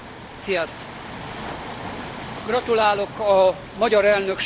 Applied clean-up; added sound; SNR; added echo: none; Waves, surf; 12 dB; none.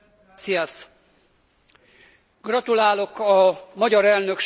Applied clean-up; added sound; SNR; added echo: none; none; none; none.